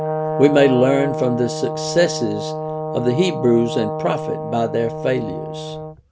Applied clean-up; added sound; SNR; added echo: none; Brass instrument; 5 dB; none.